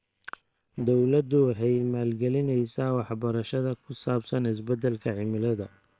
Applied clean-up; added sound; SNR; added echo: neural separator model SepFormer WHAM!.